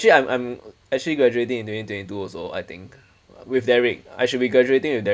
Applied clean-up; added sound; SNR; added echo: none; none; none; none.